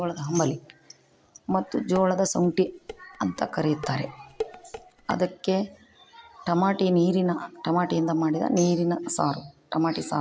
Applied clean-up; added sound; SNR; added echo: none; Tambourine + Dishes, pots, and pans; 16 dB; none.